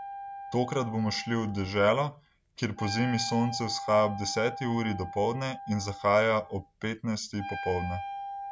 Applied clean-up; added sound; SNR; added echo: none; Wind instrument, woodwind instrument; 11 dB; none.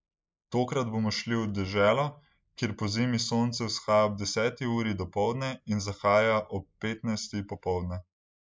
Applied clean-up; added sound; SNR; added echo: neural mask model Resemble Enhance denoiser.